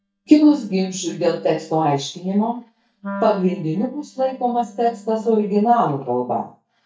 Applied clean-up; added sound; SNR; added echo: neural mask model DeepFilterNet 3.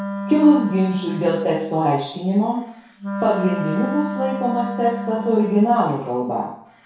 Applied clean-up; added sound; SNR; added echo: none; Wind instrument, woodwind instrument; 9 dB; reverberation time 0.6 s.